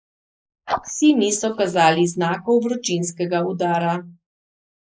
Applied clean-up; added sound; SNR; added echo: neural mask model Resemble Enhance denoiser.